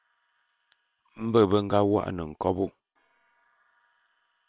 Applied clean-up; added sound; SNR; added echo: neural separator model SepFormer WHAM!.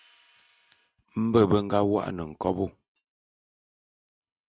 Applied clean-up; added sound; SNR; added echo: neural mask model RNNoise.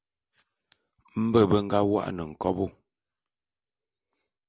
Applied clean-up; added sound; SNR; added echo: none; none; none; none.